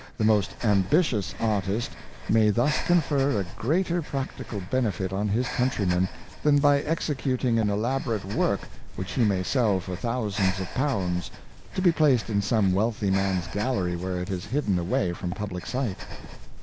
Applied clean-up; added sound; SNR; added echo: none; Breathing; 11 dB; none.